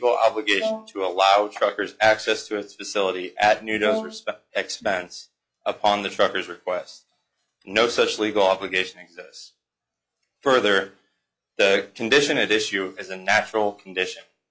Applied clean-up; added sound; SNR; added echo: classical method log-MMSE.